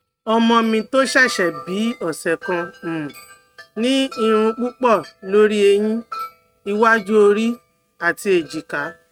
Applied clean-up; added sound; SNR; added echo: neural mask model RNNoise.